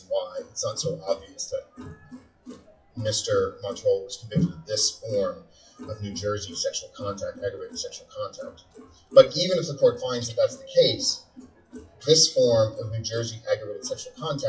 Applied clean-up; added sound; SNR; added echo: classical method WPE with log-MMSE.